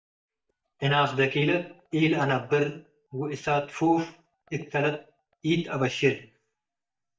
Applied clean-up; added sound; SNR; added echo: neural mask model DeepFilterNet 3.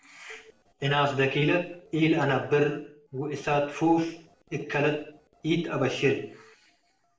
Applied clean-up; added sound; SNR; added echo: neural separator model SepFormer DNS4.